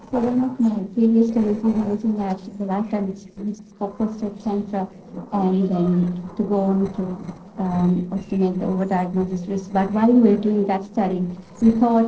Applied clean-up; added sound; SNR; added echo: neural separator model SepFormer DNS4.